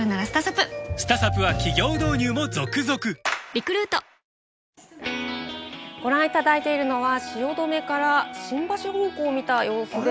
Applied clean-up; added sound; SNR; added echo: none; Wind instrument, woodwind instrument; 14 dB; none.